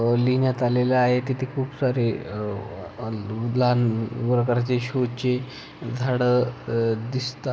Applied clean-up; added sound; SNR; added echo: none; none; none; none.